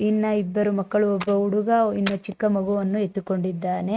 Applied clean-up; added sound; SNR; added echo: neural mask model RNNoise.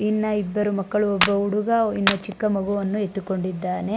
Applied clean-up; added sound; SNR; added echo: none; Clapping; 5 dB; none.